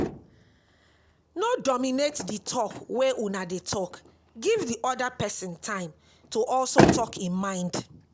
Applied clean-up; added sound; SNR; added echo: none; Motor vehicle (road); 3 dB; none.